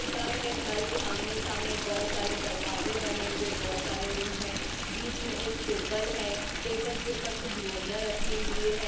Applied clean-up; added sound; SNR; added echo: none; Stream; -2 dB; reverberation time 0.7 s.